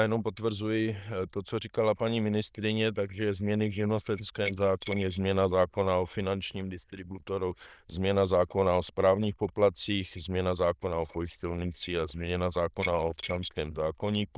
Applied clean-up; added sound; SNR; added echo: neural diffusion model UNIVERSE++.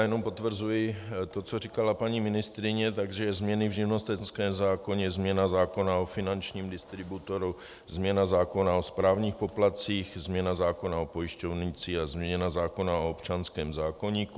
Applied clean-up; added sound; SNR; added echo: none; none; none; none.